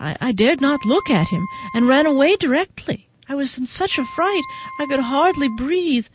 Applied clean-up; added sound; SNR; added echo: none; Wind instrument, woodwind instrument; 17 dB; none.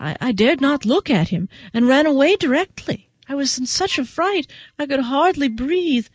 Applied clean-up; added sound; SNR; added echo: neural mask model DeepFilterNet 3.